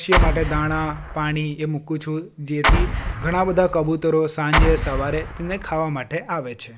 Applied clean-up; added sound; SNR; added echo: none; Explosion; -1 dB; none.